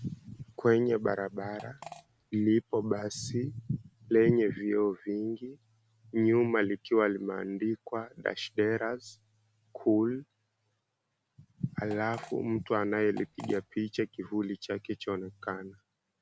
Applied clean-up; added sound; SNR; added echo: none; Fart; 19 dB; none.